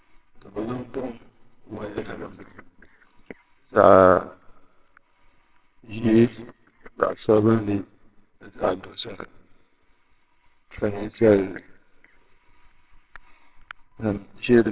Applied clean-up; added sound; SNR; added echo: neural separator model SepFormer WHAMR!.